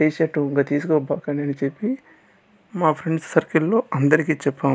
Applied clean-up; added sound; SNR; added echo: none; none; none; none.